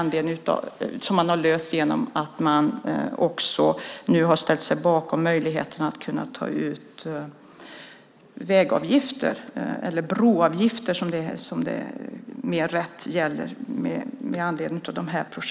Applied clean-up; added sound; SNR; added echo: none; none; none; none.